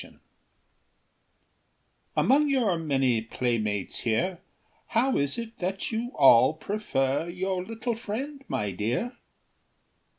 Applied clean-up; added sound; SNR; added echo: none; none; none; none.